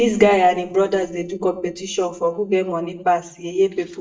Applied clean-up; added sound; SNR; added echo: neural mask model DeepFilterNet 3.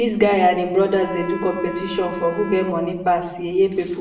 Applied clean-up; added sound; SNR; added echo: none; Wind instrument, woodwind instrument; 13 dB; reverberation time 0.7 s.